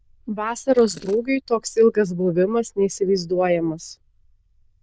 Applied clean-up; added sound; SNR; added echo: neural diffusion model UNIVERSE++.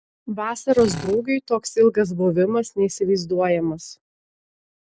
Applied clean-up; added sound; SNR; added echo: none; Drill; 13 dB; none.